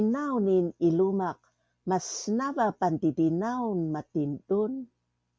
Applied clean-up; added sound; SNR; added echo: none; none; none; none.